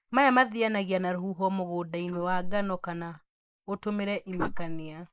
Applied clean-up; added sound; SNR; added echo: neural mask model Resemble Enhance denoiser.